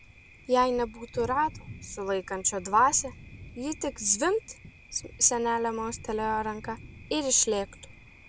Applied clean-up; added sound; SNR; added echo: none; Thunder; 18 dB; none.